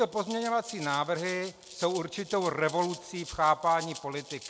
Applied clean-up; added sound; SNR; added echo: none; Rattle (instrument); 16 dB; none.